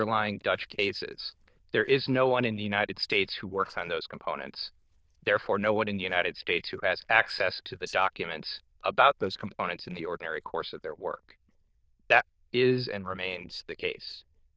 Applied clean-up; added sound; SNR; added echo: neural diffusion model UNIVERSE++.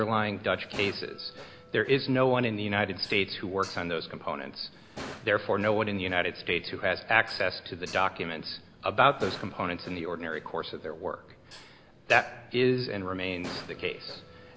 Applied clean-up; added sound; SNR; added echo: none; Dishes, pots, and pans; 18 dB; none.